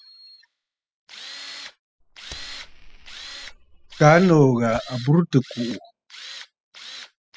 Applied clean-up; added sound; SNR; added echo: classical method spectral subtraction.